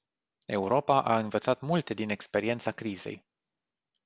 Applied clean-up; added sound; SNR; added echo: none; none; none; none.